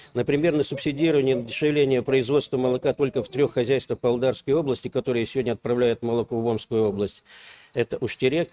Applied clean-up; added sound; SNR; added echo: neural mask model RNNoise.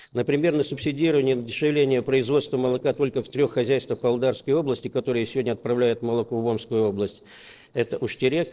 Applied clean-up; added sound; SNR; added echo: neural separator model SepFormer DNS4.